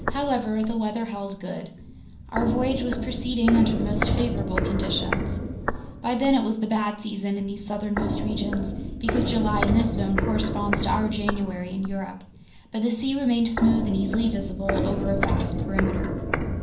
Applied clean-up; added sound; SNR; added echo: none; Walk, footsteps; 2 dB; reverberation time 0.6 s.